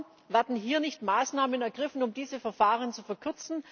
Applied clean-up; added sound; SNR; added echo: none; none; none; none.